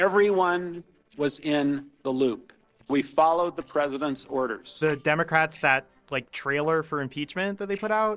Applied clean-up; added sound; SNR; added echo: neural separator model SepFormer DNS4.